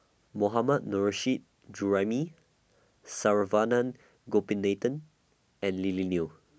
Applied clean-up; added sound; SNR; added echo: none; none; none; none.